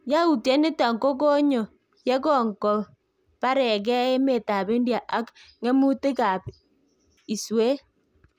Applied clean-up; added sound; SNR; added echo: none; none; none; none.